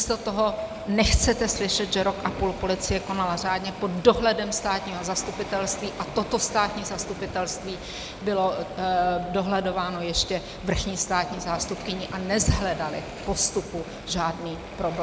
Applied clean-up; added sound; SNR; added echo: none; Waves, surf; 13 dB; none.